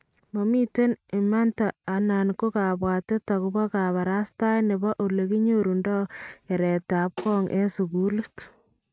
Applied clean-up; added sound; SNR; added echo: neural mask model RNNoise.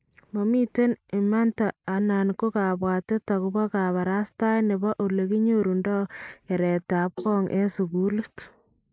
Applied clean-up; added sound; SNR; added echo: neural mask model Resemble Enhance denoiser.